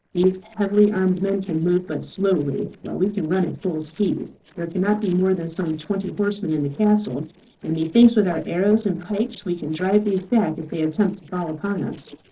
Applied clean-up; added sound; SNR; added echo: neural separator model SepFormer DNS4.